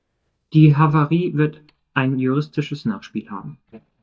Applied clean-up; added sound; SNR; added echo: neural mask model DeepFilterNet 3.